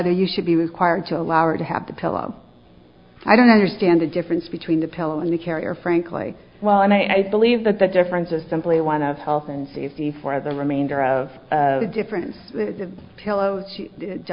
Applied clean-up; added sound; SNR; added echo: none; none; none; none.